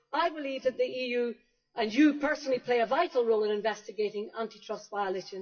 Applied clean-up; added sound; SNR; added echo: classical method WPE with log-MMSE.